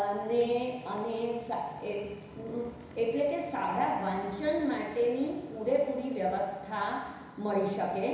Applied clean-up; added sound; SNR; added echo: none; Motorcycle; 20 dB; reverberation time 1.0 s.